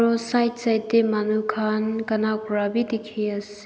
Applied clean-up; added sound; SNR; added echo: none; none; none; none.